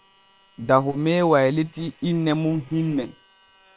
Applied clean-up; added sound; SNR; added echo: neural separator model SepFormer WHAM!.